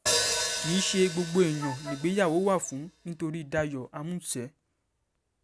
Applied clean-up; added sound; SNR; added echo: none; Hi-hat; 4 dB; none.